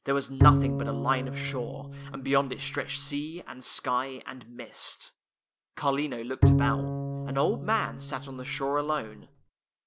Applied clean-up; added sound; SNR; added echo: none; Bowed string instrument; -2 dB; none.